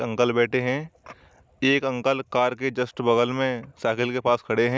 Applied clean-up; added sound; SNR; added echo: none; none; none; none.